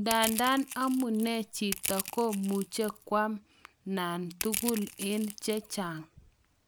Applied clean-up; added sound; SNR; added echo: none; Crushing; 8 dB; none.